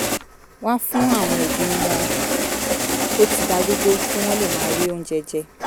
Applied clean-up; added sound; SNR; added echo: none; Engine starting; 0 dB; none.